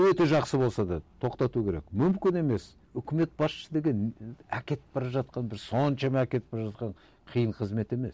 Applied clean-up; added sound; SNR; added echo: none; none; none; none.